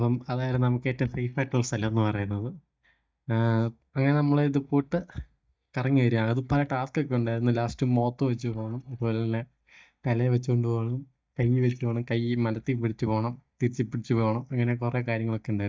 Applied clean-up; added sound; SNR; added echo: neural mask model DeepFilterNet 3.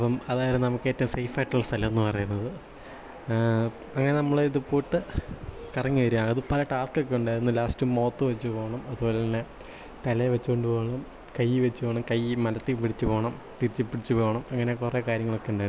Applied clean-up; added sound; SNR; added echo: none; none; none; none.